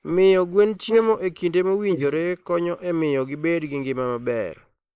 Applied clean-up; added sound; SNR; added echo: neural mask model Resemble Enhance denoiser.